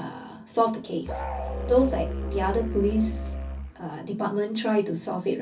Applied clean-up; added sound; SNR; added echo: none; Musical instrument; 5 dB; reverberation time 0.3 s.